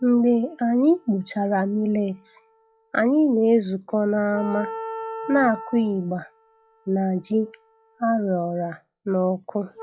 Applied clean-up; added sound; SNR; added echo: classical method log-MMSE.